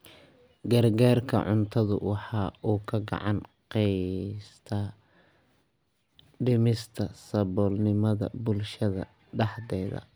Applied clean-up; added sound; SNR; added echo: none; none; none; none.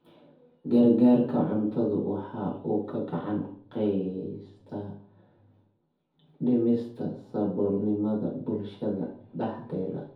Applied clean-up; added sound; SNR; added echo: none; none; none; reverberation time 0.6 s.